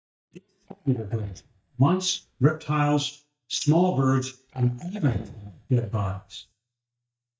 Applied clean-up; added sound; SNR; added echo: neural mask model DeepFilterNet 3.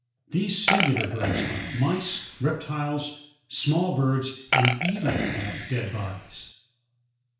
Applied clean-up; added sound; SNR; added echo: none; Burping, eructation; 1 dB; reverberation time 0.5 s.